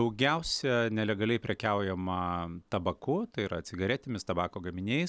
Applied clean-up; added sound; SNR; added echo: none; none; none; none.